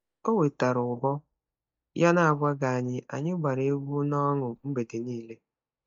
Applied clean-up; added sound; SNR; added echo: neural mask model DeepFilterNet 3.